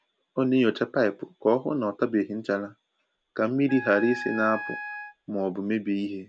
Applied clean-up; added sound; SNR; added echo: none; Wind instrument, woodwind instrument; 11 dB; none.